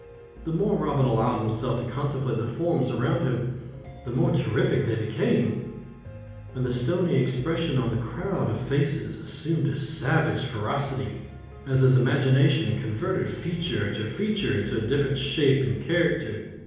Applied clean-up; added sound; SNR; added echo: none; Piano; 18 dB; reverberation time 1.0 s.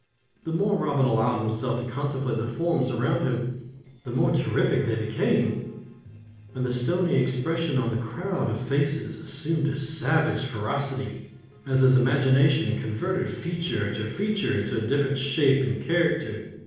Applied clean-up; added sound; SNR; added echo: neural separator model SepFormer DNS4.